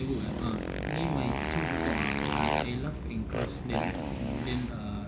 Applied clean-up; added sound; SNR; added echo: none; Motorcycle; 1 dB; reverberation time 0.4 s.